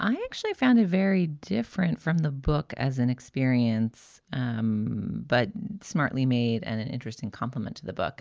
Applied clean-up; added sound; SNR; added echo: none; none; none; none.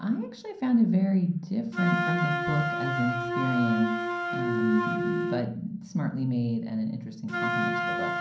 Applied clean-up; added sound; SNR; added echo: none; Wind instrument, woodwind instrument; 4 dB; reverberation time 0.6 s.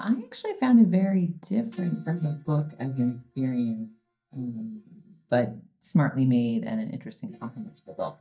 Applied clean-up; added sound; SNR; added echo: neural mask model DeepFilterNet 3.